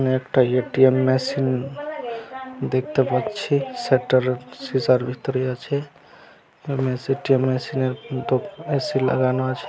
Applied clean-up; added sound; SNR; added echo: none; none; none; none.